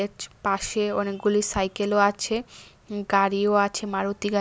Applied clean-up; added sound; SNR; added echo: none; none; none; none.